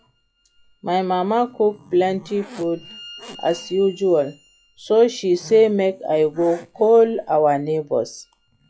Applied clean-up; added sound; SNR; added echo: classical method log-MMSE.